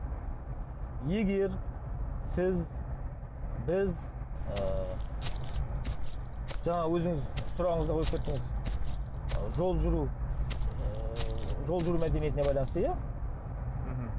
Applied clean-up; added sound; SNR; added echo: none; Walk, footsteps; 5 dB; none.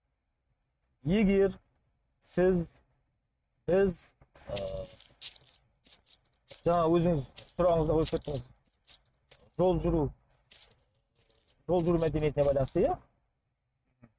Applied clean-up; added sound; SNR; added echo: neural mask model RNNoise.